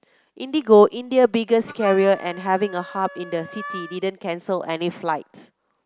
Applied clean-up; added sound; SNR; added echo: none; Harmonica; 16 dB; none.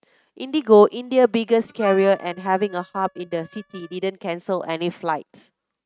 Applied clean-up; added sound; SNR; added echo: neural mask model RNNoise.